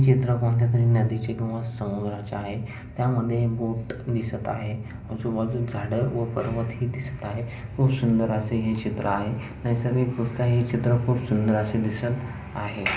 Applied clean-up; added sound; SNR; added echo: none; none; none; reverberation time 0.5 s.